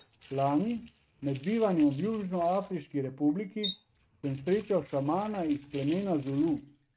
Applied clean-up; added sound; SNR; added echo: neural mask model RNNoise.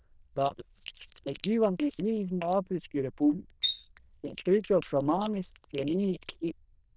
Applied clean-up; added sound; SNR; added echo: neural diffusion model UNIVERSE++.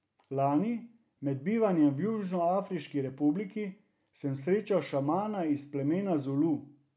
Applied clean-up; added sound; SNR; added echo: none; none; none; none.